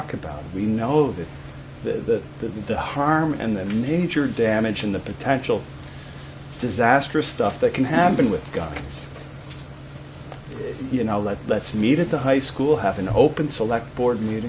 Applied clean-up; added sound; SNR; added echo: none; none; none; none.